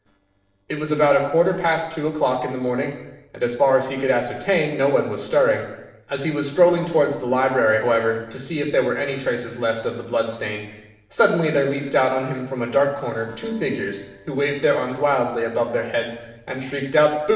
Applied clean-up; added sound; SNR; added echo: neural separator model SepFormer DNS4.